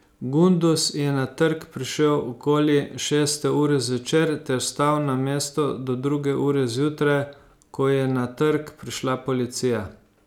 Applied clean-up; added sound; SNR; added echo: none; none; none; none.